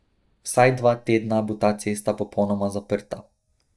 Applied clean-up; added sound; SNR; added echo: neural mask model DeepFilterNet 3.